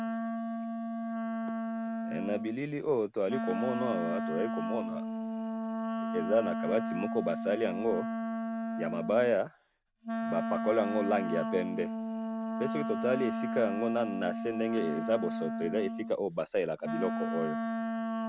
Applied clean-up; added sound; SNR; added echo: none; Wind instrument, woodwind instrument; 1 dB; none.